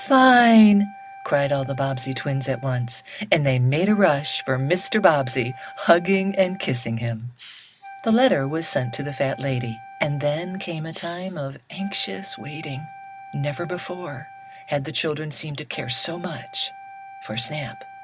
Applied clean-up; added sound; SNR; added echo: none; Wind instrument, woodwind instrument + Hiss; 19 dB; none.